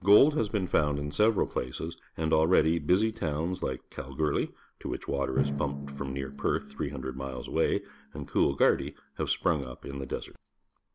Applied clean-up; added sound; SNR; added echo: none; Drum; 14 dB; none.